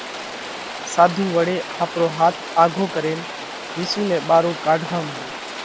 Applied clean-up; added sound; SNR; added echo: none; Rain; 10 dB; none.